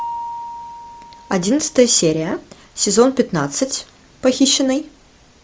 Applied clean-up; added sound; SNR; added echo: none; Mallet percussion; 17 dB; none.